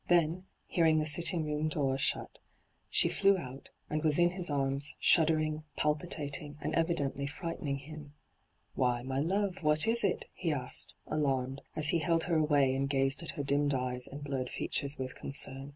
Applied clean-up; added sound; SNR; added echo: none; none; none; none.